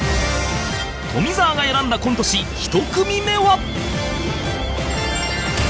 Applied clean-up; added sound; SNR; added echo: none; Fixed-wing aircraft, airplane + Fill (with liquid); 20 dB; none.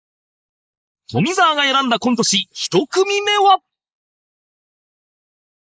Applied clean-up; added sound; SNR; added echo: neural mask model Resemble Enhance denoiser.